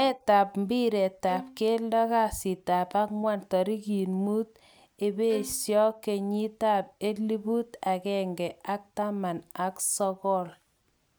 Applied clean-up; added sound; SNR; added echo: none; Bowed string instrument; 17 dB; none.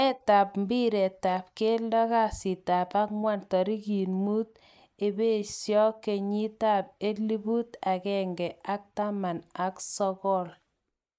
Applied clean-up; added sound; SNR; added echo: neural mask model Resemble Enhance denoiser.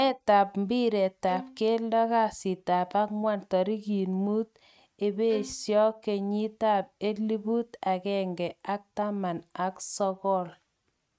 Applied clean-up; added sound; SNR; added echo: neural mask model RNNoise.